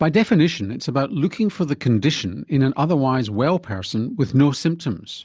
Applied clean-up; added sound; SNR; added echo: none; none; none; none.